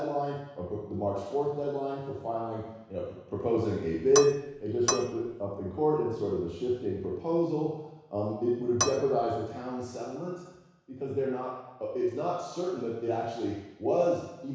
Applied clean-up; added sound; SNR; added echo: none; Cutlery, silverware / Dishes, pots, and pans; 4 dB; reverberation time 1.1 s.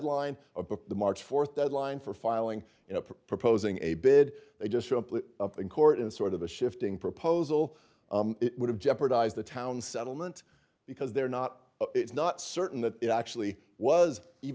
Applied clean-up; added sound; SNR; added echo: none; none; none; none.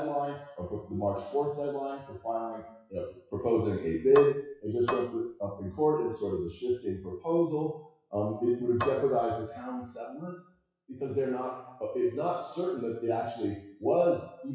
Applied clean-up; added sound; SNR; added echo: classical method WPE with log-MMSE.